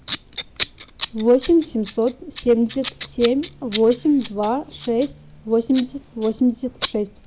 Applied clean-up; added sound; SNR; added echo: none; Scissors; 14 dB; none.